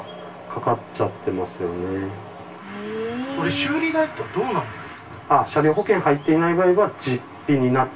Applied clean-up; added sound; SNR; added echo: none; none; none; reverberation time 0.2 s.